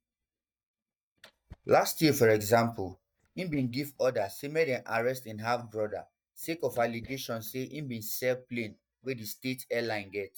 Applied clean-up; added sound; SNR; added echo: neural mask model DeepFilterNet 3.